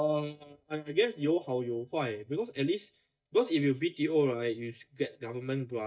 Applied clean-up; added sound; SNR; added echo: neural mask model DeepFilterNet 3.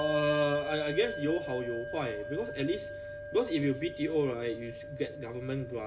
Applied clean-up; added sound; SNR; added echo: none; Bell; 8 dB; reverberation time 1.3 s.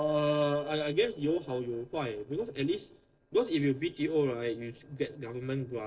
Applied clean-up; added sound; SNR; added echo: neural separator model SepFormer DNS4.